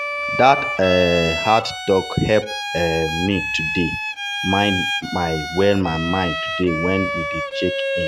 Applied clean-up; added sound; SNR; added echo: none; Bowed string instrument; 4 dB; none.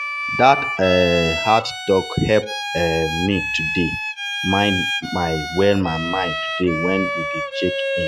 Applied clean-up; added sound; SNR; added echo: classical method log-MMSE.